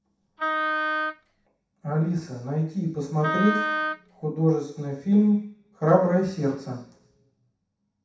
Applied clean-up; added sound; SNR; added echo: none; Wind instrument, woodwind instrument; 2 dB; reverberation time 0.7 s.